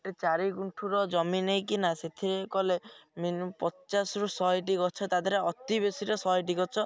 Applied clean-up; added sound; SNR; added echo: none; none; none; none.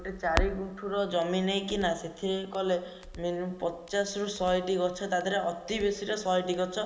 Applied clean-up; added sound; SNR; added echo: none; Crackle; 11 dB; reverberation time 0.8 s.